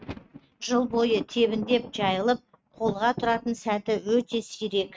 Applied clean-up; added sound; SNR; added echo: neural mask model RNNoise.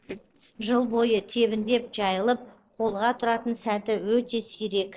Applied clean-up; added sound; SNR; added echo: neural separator model SepFormer DNS4.